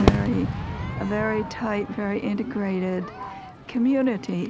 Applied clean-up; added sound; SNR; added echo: none; Crowd / Fireworks; 3 dB; none.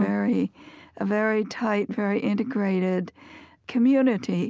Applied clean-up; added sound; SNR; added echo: none; none; none; none.